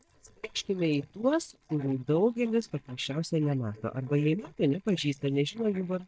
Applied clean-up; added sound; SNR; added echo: neural mask model DeepFilterNet 3.